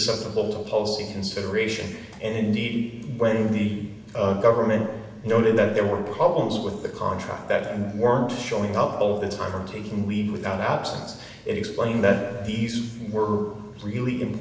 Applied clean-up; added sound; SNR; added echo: none; none; none; reverberation time 1.1 s.